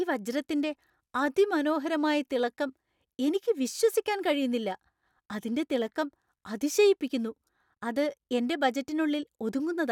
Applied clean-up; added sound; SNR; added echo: none; none; none; none.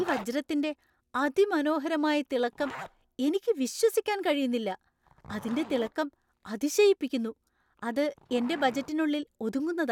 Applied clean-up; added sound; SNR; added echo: none; Zipper (clothing); 19 dB; none.